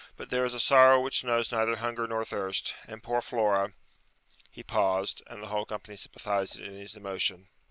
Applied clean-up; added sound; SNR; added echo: none; none; none; none.